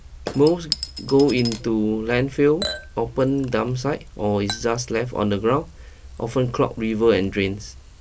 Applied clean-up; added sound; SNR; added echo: none; Chink, clink / Liquid; 15 dB; none.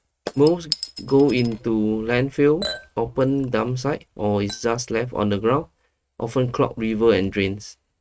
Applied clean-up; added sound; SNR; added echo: neural mask model RNNoise.